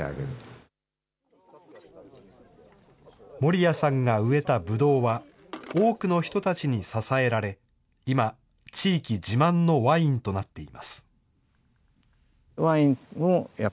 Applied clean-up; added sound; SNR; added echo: none; none; none; none.